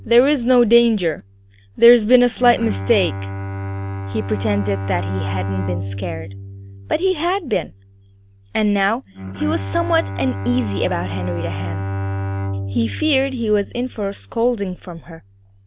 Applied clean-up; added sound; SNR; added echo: none; Bowed string instrument; 7 dB; none.